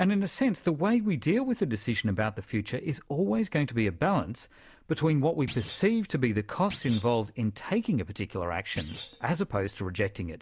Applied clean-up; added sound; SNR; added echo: none; Thump, thud; 13 dB; none.